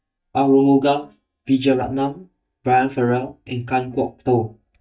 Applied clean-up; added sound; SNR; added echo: neural mask model DeepFilterNet 3.